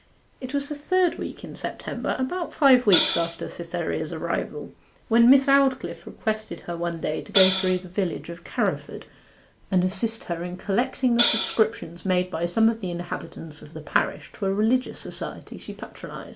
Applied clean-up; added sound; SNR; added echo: none; Hi-hat; -3 dB; none.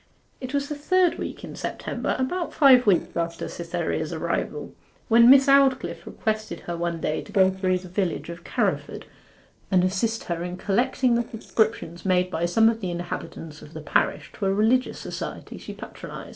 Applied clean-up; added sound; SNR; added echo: neural separator model SepFormer DNS4.